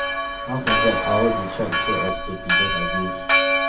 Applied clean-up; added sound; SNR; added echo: none; Church bell; -5 dB; reverberation time 0.3 s.